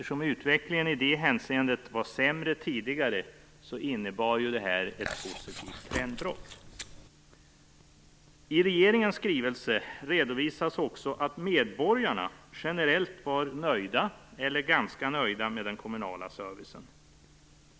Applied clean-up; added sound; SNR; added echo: none; Chewing, mastication; 11 dB; none.